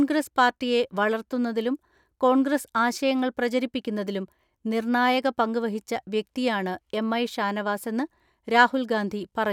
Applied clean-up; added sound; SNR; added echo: none; none; none; none.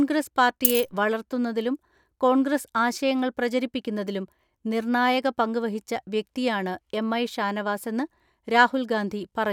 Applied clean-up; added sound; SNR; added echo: none; Coin (dropping); 0 dB; none.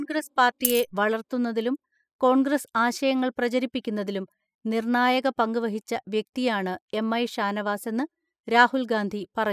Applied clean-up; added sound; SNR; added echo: classical method spectral subtraction.